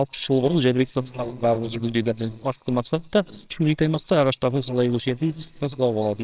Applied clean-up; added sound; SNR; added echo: neural separator model SepFormer WHAMR!.